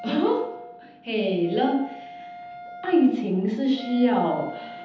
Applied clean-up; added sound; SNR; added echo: none; Wind instrument, woodwind instrument; 16 dB; reverberation time 0.9 s.